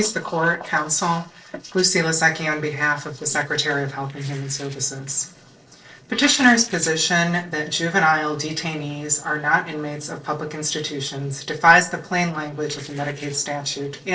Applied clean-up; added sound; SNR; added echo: neural separator model SepFormer DNS4.